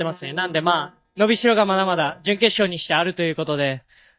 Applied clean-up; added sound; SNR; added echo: neural mask model DeepFilterNet 3.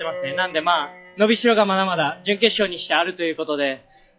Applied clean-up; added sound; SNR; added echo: classical method log-MMSE.